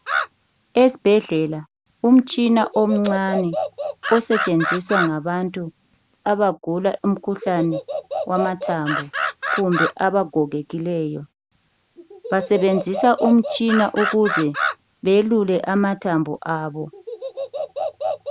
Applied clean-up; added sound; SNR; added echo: none; Animal; 8 dB; none.